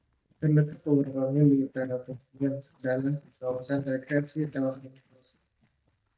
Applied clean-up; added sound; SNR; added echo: neural mask model DeepFilterNet 3.